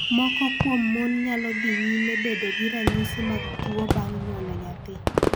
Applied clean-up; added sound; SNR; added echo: none; Fireworks; 0 dB; none.